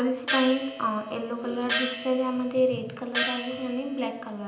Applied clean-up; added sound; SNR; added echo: none; Gong; 6 dB; reverberation time 0.8 s.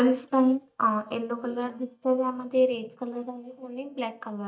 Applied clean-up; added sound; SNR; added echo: neural mask model DeepFilterNet 3.